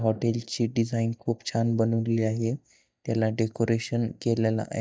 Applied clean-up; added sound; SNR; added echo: neural mask model DeepFilterNet 3.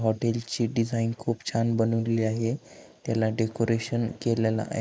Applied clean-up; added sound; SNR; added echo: neural mask model Resemble Enhance denoiser.